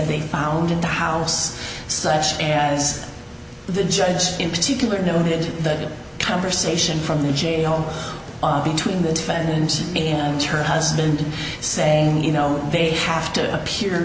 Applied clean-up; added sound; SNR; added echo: none; none; none; none.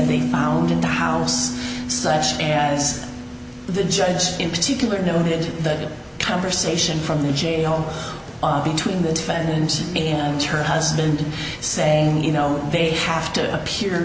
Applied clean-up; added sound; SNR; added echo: none; Piano; 11 dB; none.